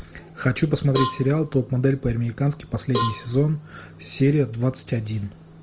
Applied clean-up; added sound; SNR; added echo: none; Cowbell; 10 dB; none.